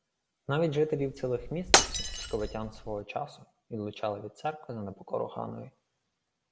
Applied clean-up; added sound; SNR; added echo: none; Shatter; -4 dB; none.